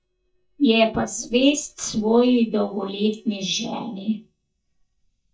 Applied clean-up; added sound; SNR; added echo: neural mask model DeepFilterNet 3.